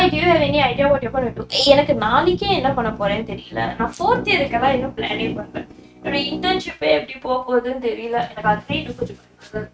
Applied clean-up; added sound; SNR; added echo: neural mask model RNNoise.